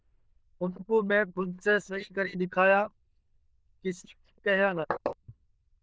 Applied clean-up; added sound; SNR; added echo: neural diffusion model UNIVERSE++.